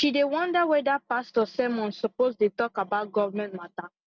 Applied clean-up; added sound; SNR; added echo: none; none; none; none.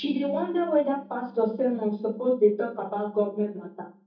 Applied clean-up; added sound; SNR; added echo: neural mask model DeepFilterNet 3.